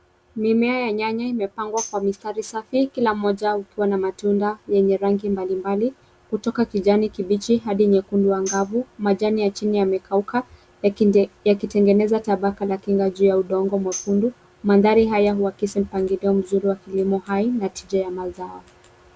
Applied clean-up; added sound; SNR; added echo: none; Tambourine; 18 dB; none.